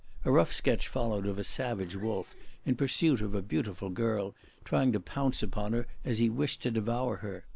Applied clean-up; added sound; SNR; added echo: neural mask model Resemble Enhance denoiser.